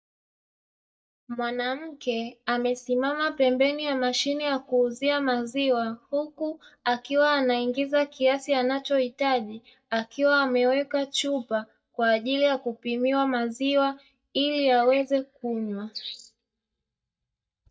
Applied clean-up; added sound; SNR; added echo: neural mask model DeepFilterNet 3.